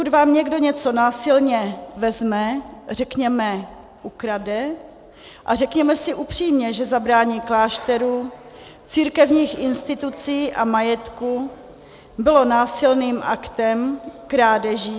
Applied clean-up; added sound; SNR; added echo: none; none; none; none.